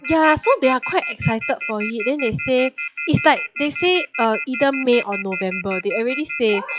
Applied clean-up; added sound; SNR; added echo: classical method log-MMSE.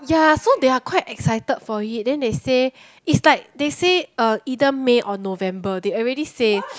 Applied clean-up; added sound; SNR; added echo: none; none; none; none.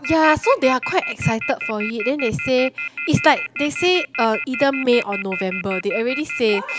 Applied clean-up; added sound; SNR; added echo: none; Telephone; 8 dB; none.